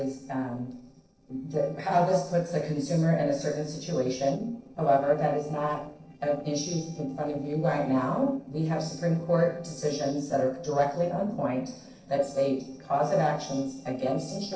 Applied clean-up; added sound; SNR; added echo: neural separator model SepFormer DNS4.